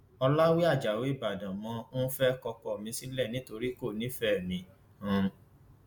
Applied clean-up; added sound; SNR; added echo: none; none; none; none.